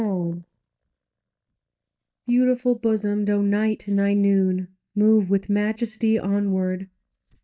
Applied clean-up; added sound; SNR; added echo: neural mask model DeepFilterNet 3.